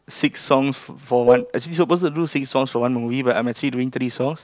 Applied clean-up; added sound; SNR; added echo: neural separator model SepFormer DNS4.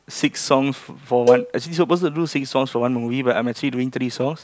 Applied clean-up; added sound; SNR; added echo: none; Cowbell; 3 dB; none.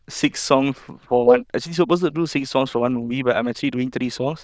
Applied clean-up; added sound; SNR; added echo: neural diffusion model UNIVERSE++.